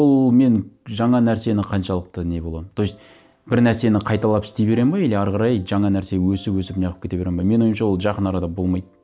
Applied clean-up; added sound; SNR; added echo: none; none; none; none.